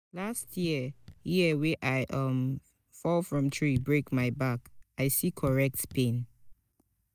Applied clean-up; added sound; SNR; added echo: neural mask model DeepFilterNet 3.